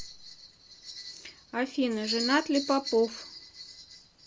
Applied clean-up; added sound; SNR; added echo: none; none; none; none.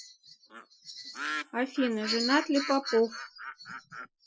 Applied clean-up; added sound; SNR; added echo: classical method Wiener filter.